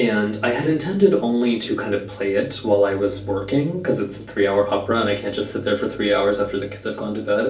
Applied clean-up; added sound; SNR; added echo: none; none; none; reverberation time 0.3 s.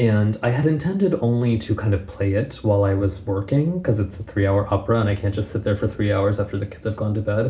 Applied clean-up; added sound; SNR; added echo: none; none; none; none.